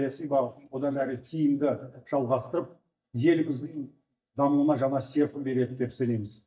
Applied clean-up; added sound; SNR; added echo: neural mask model DeepFilterNet 3.